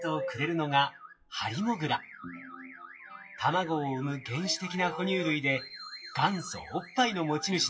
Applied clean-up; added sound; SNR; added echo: classical method WPE with log-MMSE.